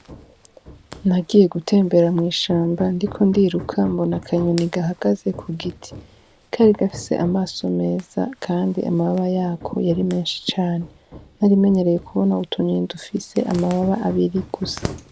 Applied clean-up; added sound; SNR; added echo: none; Zipper (clothing) + Hammer; 18 dB; none.